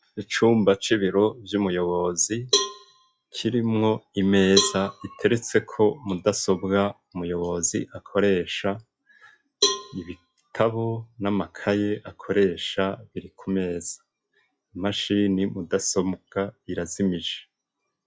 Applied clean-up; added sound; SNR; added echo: classical method log-MMSE.